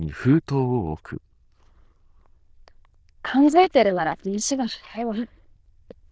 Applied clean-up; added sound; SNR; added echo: neural diffusion model UNIVERSE++.